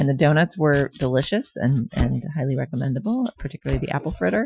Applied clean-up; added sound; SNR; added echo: classical method Wiener filter.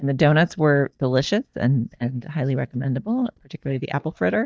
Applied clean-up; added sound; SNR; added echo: neural mask model DeepFilterNet 3.